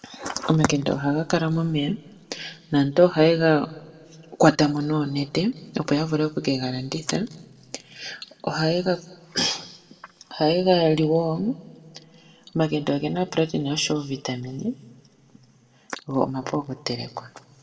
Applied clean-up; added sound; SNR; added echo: none; none; none; reverberation time 1.2 s.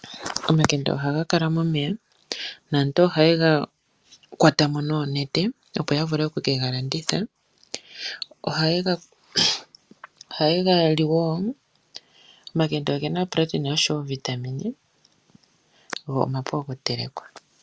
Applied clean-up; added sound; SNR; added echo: none; none; none; none.